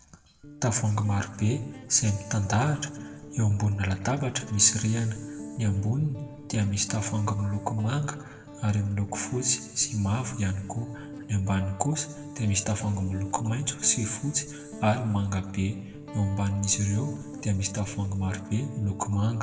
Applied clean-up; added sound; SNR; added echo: none; Guitar; 14 dB; reverberation time 1.2 s.